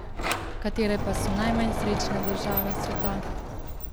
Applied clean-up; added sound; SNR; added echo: none; Sliding door; -2 dB; none.